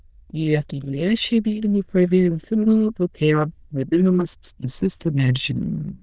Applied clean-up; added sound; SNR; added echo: neural diffusion model UNIVERSE++.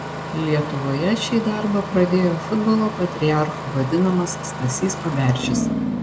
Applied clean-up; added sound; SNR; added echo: none; Engine starting; 6 dB; none.